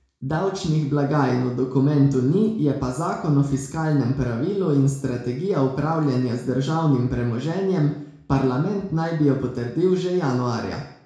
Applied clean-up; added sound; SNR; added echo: none; none; none; reverberation time 0.6 s.